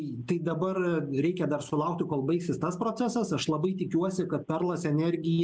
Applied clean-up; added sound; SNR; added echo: none; none; none; none.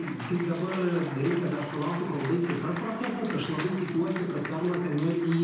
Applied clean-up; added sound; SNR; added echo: none; Applause / Cheering; 12 dB; reverberation time 0.9 s.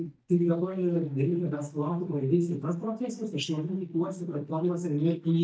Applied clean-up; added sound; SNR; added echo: neural mask model DeepFilterNet 3.